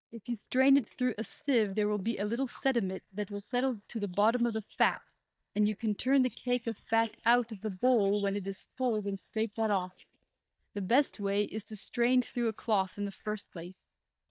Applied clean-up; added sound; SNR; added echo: neural mask model DeepFilterNet 3.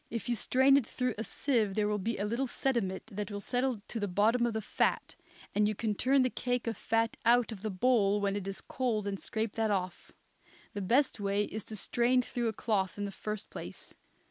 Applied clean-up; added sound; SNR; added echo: none; none; none; none.